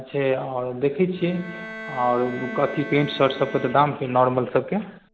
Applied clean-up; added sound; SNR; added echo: none; Bowed string instrument; 15 dB; none.